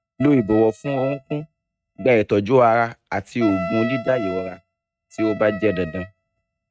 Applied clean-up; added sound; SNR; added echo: neural mask model RNNoise.